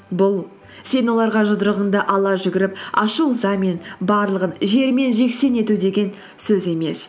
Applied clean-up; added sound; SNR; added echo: none; none; none; none.